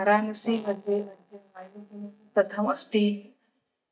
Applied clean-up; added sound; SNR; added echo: neural mask model DeepFilterNet 3.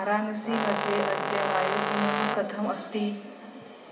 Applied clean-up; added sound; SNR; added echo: none; Brass instrument; 0 dB; reverberation time 1.0 s.